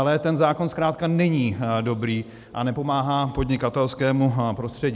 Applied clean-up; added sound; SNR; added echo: none; none; none; none.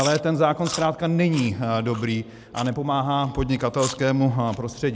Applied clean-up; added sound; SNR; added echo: none; Chewing, mastication; 16 dB; none.